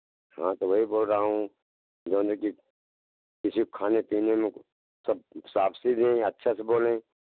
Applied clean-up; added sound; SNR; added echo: none; none; none; none.